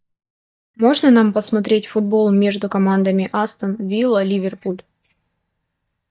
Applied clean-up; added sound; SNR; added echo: neural mask model DeepFilterNet 3.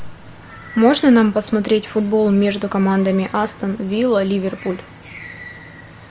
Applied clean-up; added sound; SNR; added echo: none; none; none; none.